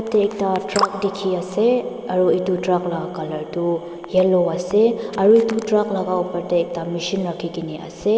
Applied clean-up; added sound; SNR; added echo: none; none; none; none.